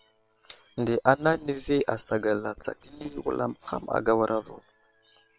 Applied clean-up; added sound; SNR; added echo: neural separator model SepFormer WHAM!.